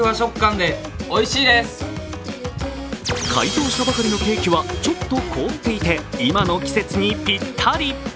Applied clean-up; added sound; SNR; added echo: none; Walk, footsteps; 16 dB; none.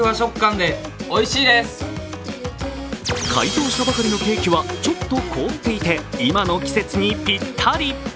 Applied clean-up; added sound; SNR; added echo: none; none; none; none.